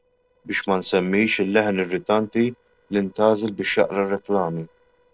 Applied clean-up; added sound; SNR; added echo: neural separator model SepFormer DNS4.